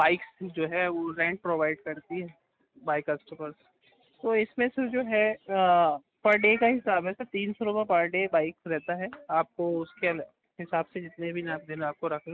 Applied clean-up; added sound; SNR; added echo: none; none; none; none.